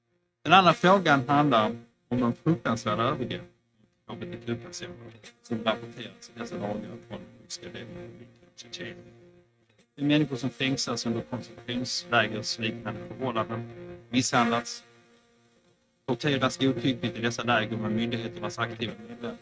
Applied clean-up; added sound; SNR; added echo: neural mask model RNNoise.